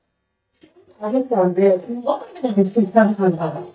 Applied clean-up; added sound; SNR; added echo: neural mask model DeepFilterNet 3.